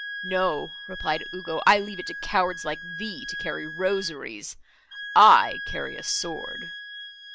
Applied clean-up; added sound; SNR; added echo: none; Wind instrument, woodwind instrument; 11 dB; none.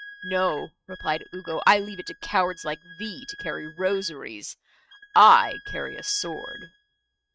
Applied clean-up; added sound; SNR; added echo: neural mask model RNNoise.